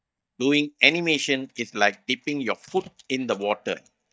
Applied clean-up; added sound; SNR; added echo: neural mask model DeepFilterNet 3.